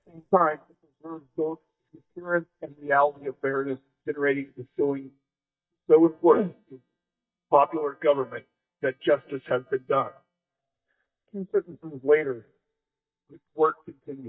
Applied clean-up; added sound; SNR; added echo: neural mask model DeepFilterNet 3.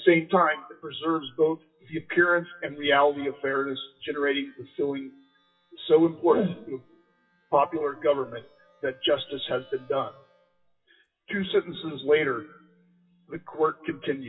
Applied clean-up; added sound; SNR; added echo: classical method WPE with log-MMSE.